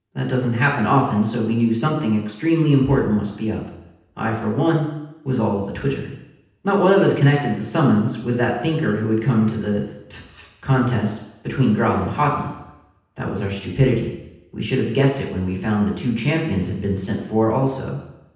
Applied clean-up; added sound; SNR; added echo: none; none; none; reverberation time 0.9 s.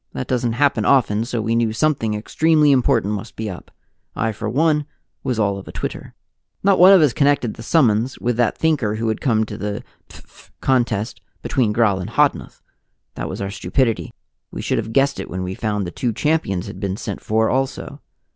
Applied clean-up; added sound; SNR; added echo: none; none; none; none.